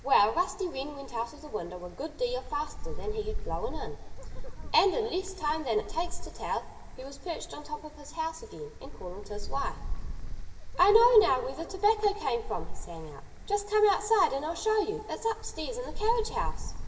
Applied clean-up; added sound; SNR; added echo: none; Wind; 6 dB; reverberation time 2.2 s.